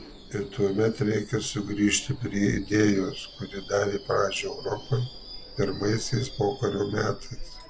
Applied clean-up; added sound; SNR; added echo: none; Screech / Subway, metro, underground; 14 dB; none.